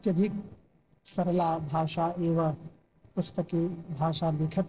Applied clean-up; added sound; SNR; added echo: neural separator model SepFormer DNS4.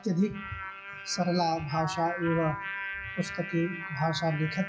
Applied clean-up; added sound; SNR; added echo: classical method log-MMSE.